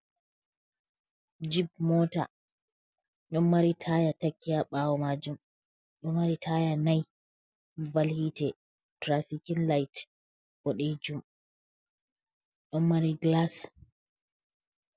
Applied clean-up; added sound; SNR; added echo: none; none; none; none.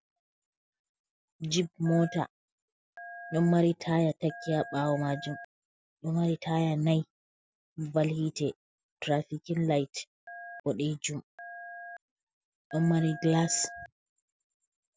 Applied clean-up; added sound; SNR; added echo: none; Telephone; 15 dB; none.